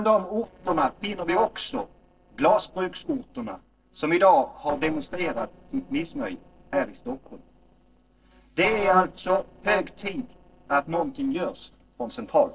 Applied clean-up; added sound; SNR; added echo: neural separator model SepFormer DNS4.